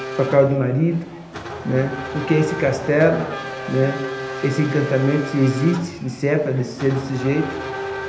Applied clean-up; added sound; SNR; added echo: none; Race car, auto racing / Accelerating, revving, vroom; 9 dB; reverberation time 1.0 s.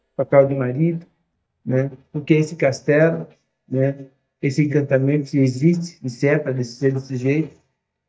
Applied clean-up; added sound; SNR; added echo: neural mask model DeepFilterNet 3.